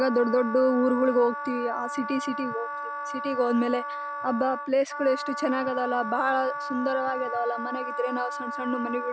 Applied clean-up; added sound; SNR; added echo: none; Wind instrument, woodwind instrument; 7 dB; none.